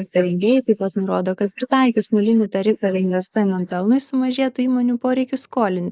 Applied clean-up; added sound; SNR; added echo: neural mask model Resemble Enhance denoiser.